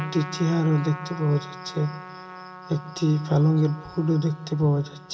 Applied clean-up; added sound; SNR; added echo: none; Trumpet; 16 dB; reverberation time 1.1 s.